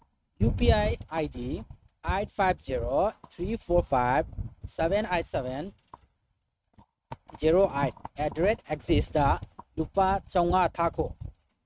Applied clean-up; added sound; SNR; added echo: neural mask model RNNoise.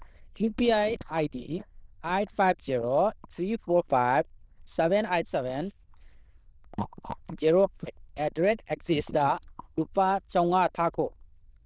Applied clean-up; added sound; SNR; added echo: neural diffusion model UNIVERSE++.